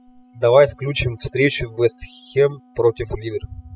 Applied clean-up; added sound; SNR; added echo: classical method spectral subtraction.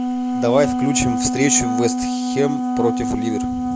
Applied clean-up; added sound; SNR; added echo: none; Wind instrument, woodwind instrument; 0 dB; none.